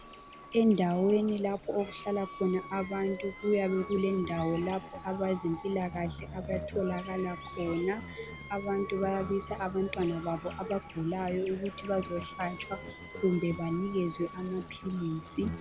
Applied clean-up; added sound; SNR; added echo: none; Insect + Wind instrument, woodwind instrument; 13 dB; none.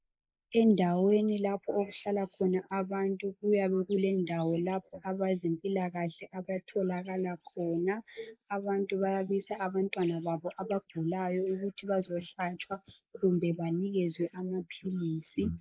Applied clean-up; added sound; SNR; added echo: neural mask model Resemble Enhance denoiser.